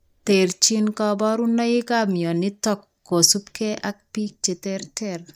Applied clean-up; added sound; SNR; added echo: neural mask model DeepFilterNet 3.